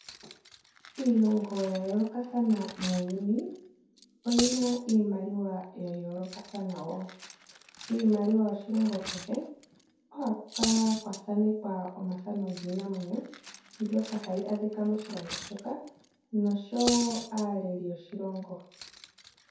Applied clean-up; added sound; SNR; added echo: none; Cutlery, silverware; 12 dB; reverberation time 0.6 s.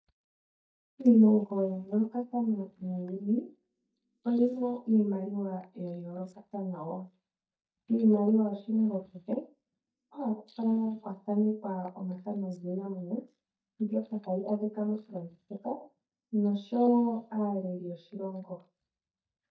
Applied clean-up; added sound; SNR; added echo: neural mask model DeepFilterNet 3.